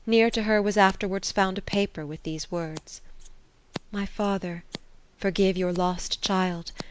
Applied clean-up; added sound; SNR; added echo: none; Scissors; 20 dB; none.